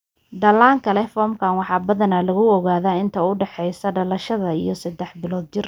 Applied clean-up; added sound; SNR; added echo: none; none; none; none.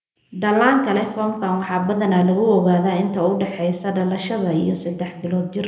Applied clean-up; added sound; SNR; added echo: none; none; none; reverberation time 0.7 s.